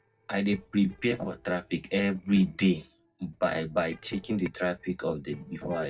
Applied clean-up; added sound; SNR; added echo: neural separator model SepFormer DNS4.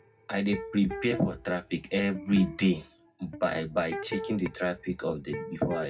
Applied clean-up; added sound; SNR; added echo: none; Electric guitar; 12 dB; reverberation time 0.4 s.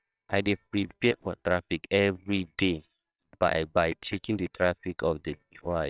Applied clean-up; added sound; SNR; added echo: neural separator model SepFormer WHAMR!.